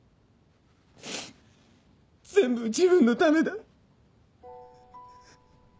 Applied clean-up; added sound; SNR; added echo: none; none; none; none.